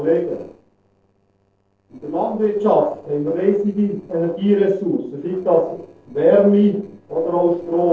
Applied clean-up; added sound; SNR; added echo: neural separator model SepFormer DNS4.